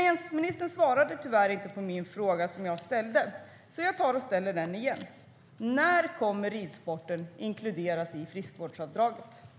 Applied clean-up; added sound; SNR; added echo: none; none; none; none.